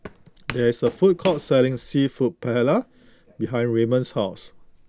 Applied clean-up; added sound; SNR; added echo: none; Walk, footsteps; 18 dB; none.